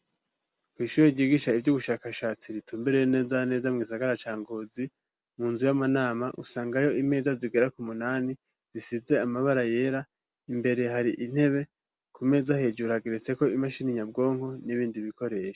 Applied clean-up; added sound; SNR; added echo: none; none; none; none.